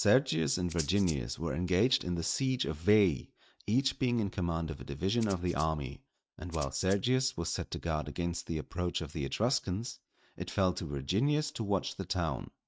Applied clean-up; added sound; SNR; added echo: neural mask model RNNoise.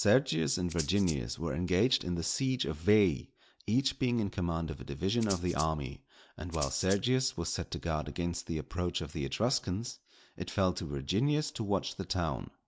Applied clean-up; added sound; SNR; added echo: none; Rattle (instrument); 12 dB; none.